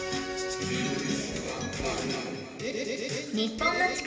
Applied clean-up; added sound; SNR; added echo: none; Squeak / Writing; 18 dB; reverberation time 1.4 s.